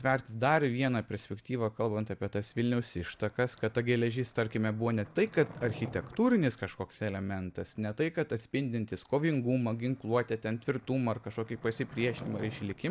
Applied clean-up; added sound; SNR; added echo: none; Skateboard; 20 dB; none.